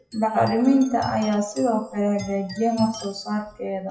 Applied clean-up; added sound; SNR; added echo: classical method WPE with log-MMSE.